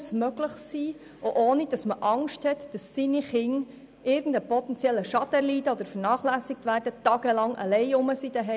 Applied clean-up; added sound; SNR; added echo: none; none; none; none.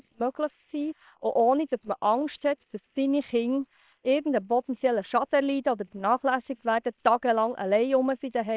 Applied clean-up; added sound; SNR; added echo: neural separator model SepFormer WHAM!.